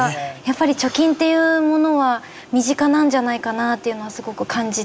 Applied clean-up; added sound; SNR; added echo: none; none; none; none.